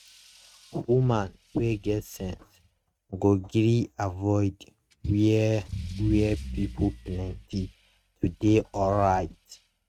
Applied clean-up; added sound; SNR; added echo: neural mask model RNNoise.